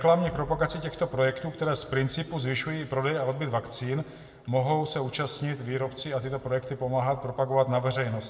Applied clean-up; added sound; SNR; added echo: none; none; none; reverberation time 1.5 s.